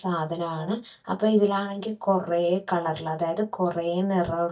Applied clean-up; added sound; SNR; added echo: neural mask model DeepFilterNet 3.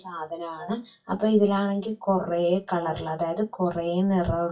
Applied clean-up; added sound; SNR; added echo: classical method WPE with log-MMSE.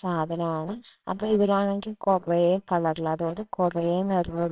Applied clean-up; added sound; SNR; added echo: neural separator model SepFormer WHAMR!.